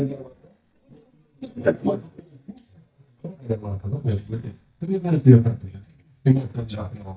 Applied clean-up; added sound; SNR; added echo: neural mask model DeepFilterNet 3.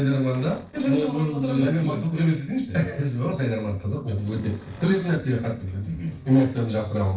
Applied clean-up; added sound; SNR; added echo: neural separator model SepFormer DNS4.